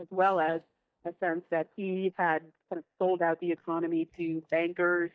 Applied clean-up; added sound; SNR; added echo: neural mask model DeepFilterNet 3.